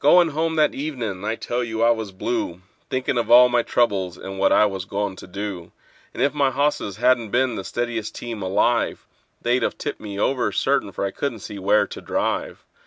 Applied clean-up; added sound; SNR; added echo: none; none; none; none.